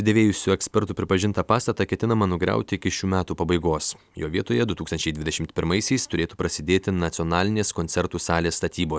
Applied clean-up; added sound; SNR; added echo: none; none; none; none.